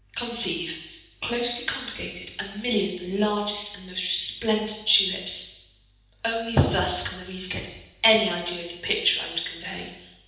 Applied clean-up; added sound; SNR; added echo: none; none; none; reverberation time 0.9 s.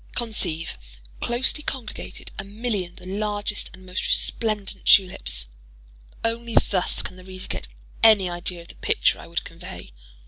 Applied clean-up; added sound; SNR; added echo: none; none; none; none.